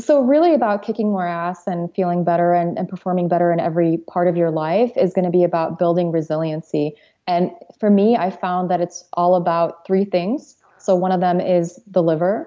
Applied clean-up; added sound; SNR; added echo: none; none; none; none.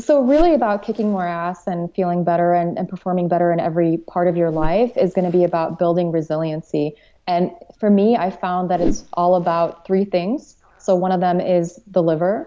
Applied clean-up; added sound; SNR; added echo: neural mask model Resemble Enhance denoiser.